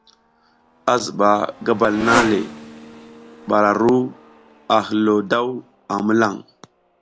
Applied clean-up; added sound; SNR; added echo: none; Motorcycle; 12 dB; none.